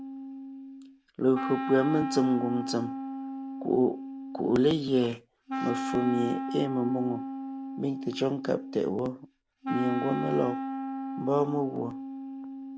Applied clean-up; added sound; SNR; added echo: none; Wind instrument, woodwind instrument; 6 dB; none.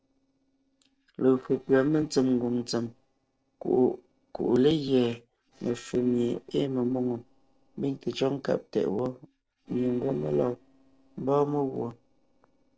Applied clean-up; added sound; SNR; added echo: neural separator model SepFormer DNS4.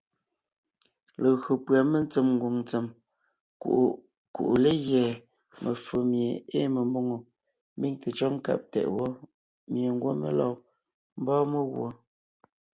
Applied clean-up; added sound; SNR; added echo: none; none; none; none.